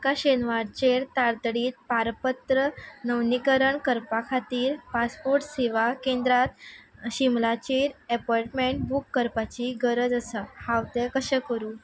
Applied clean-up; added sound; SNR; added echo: none; none; none; none.